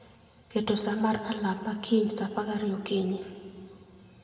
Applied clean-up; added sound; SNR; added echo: none; none; none; reverberation time 2.0 s.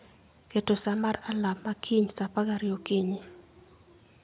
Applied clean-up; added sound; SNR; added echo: none; none; none; none.